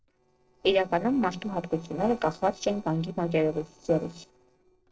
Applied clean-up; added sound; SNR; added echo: neural separator model SepFormer DNS4.